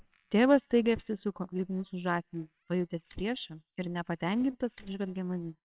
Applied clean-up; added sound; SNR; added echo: neural separator model SepFormer WHAMR!.